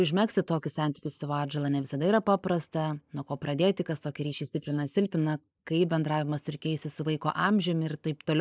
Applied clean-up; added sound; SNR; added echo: neural mask model Resemble Enhance denoiser.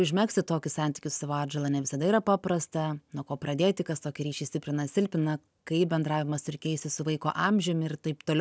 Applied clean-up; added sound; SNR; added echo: none; none; none; none.